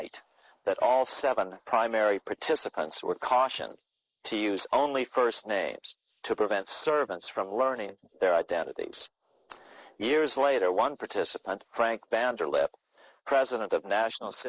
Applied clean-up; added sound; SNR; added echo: neural mask model Resemble Enhance denoiser.